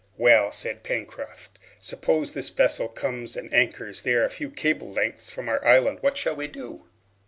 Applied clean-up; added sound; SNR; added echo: none; none; none; none.